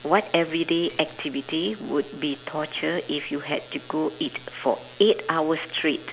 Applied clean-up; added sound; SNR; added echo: none; none; none; none.